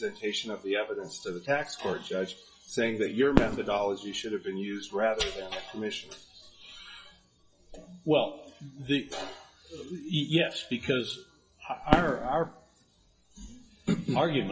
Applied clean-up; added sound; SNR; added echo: classical method WPE with log-MMSE.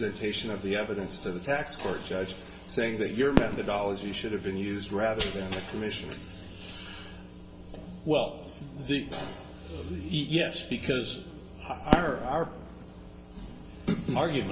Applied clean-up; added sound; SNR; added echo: none; Fireworks; 2 dB; reverberation time 0.4 s.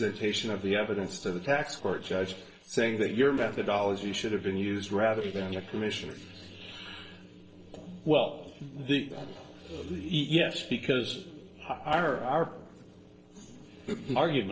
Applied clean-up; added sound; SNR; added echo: neural separator model SepFormer DNS4.